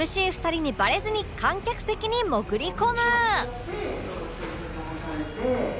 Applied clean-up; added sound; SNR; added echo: none; none; none; none.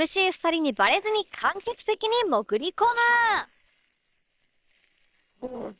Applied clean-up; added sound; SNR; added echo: neural separator model SepFormer WHAM!.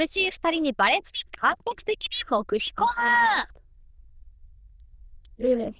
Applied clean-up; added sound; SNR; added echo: neural diffusion model UNIVERSE++.